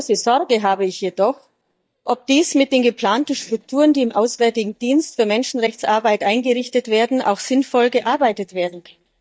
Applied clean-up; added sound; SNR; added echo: neural mask model DeepFilterNet 3.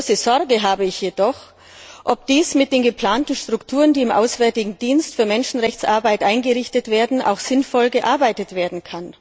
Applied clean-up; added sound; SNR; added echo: none; none; none; none.